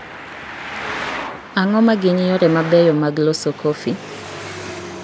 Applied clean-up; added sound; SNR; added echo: none; Traffic noise, roadway noise; 12 dB; none.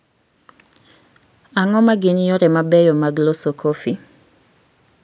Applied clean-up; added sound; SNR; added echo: none; none; none; none.